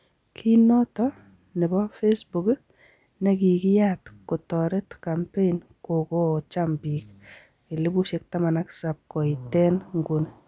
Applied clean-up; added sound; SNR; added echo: none; none; none; none.